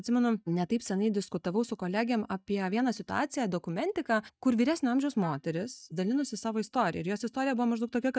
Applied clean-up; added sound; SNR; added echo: neural mask model DeepFilterNet 3.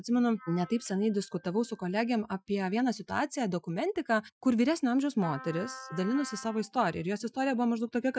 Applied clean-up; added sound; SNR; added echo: classical method Wiener filter.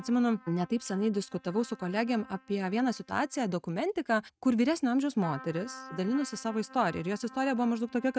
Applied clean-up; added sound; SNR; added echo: neural mask model RNNoise.